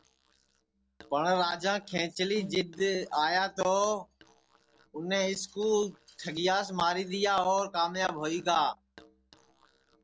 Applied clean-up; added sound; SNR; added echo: neural separator model SepFormer DNS4.